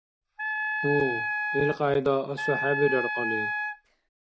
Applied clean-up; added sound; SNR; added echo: none; Wind instrument, woodwind instrument; 2 dB; none.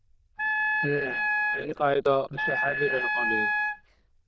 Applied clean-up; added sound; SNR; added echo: neural diffusion model UNIVERSE++.